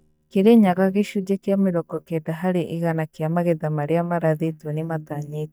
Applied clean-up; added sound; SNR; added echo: neural mask model DeepFilterNet 3.